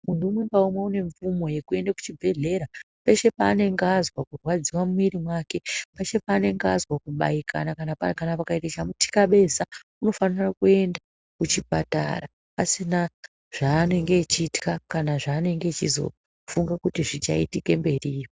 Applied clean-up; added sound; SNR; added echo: none; none; none; none.